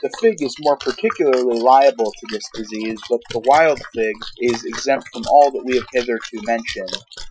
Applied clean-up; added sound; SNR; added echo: classical method Wiener filter.